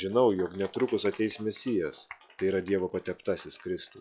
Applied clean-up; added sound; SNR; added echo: classical method log-MMSE.